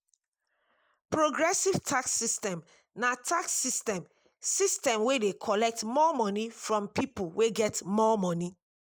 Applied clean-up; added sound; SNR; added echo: neural mask model Resemble Enhance denoiser.